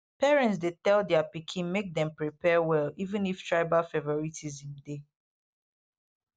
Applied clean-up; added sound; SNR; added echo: none; none; none; none.